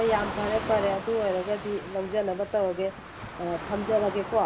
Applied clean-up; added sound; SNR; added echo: none; Waves, surf; 9 dB; none.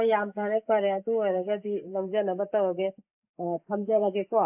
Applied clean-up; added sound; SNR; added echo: neural mask model Resemble Enhance denoiser.